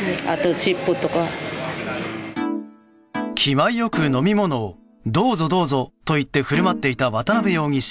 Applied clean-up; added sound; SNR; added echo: none; none; none; none.